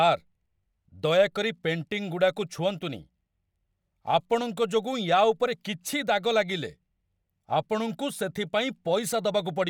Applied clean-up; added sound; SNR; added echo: none; none; none; none.